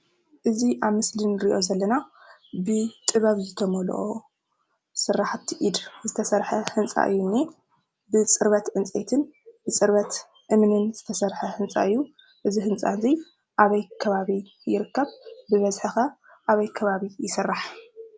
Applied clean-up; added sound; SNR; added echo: none; none; none; none.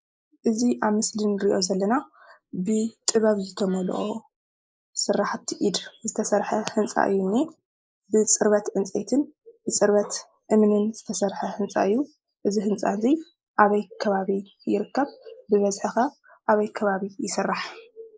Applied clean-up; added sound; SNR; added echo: neural mask model Resemble Enhance denoiser.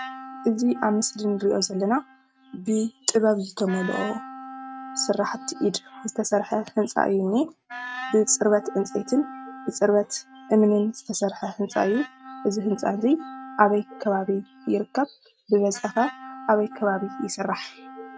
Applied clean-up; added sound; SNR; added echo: neural mask model RNNoise.